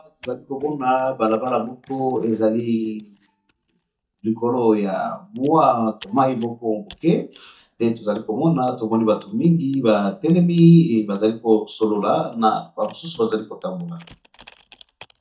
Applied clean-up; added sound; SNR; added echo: neural mask model DeepFilterNet 3.